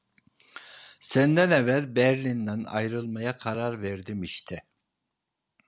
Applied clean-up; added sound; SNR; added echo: none; none; none; none.